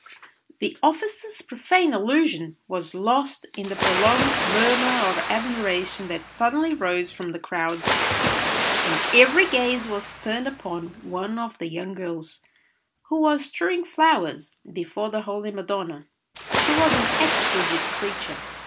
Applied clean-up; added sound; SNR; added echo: none; Water; 3 dB; none.